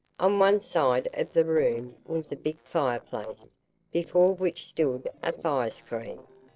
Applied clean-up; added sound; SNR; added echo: neural separator model SepFormer DNS4.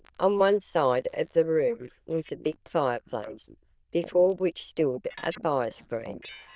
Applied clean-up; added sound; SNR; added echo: neural diffusion model UNIVERSE++.